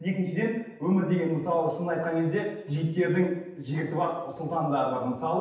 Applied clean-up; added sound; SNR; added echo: none; none; none; reverberation time 0.9 s.